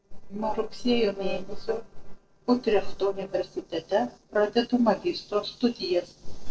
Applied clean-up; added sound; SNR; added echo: neural separator model SepFormer DNS4.